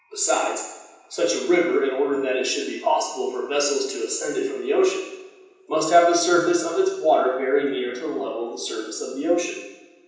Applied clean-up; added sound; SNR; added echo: none; none; none; reverberation time 0.9 s.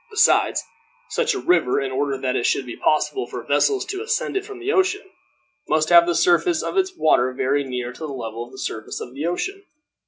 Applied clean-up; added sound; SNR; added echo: none; none; none; none.